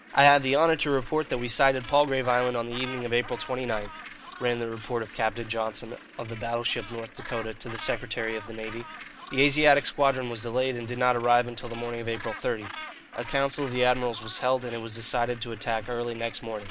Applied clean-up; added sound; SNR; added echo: none; Gull, seagull; 16 dB; none.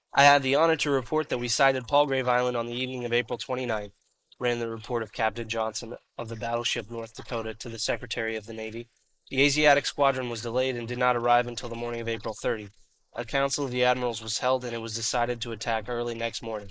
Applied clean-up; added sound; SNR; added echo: neural mask model Resemble Enhance denoiser.